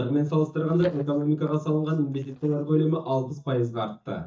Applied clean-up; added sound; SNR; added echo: neural mask model DeepFilterNet 3.